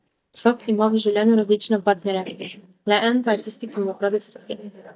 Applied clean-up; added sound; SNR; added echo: neural mask model DeepFilterNet 3.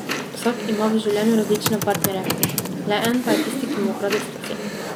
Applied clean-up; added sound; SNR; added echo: none; Computer keyboard; 2 dB; none.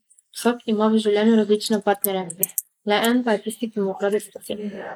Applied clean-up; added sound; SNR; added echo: neural mask model Resemble Enhance denoiser.